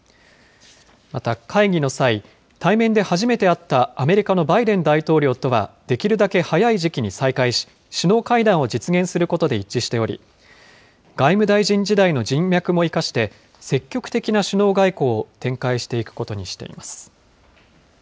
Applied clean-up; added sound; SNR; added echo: none; none; none; none.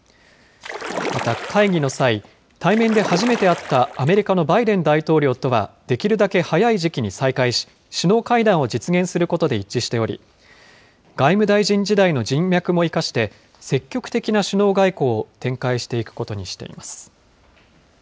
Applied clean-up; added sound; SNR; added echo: none; Splash, splatter; 10 dB; none.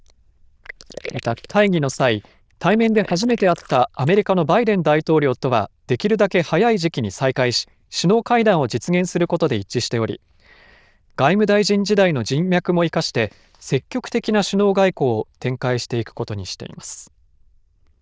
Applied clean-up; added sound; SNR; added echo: neural diffusion model UNIVERSE++.